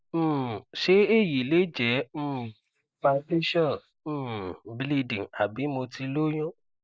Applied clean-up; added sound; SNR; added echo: neural mask model Resemble Enhance denoiser.